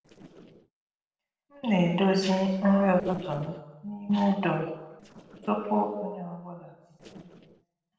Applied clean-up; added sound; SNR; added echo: neural separator model SepFormer DNS4.